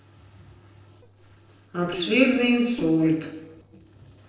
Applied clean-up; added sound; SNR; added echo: neural separator model SepFormer DNS4.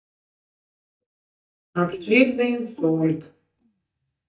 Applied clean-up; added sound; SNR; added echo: neural mask model DeepFilterNet 3.